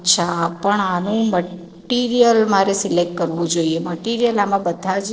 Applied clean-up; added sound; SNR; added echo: neural separator model SepFormer DNS4.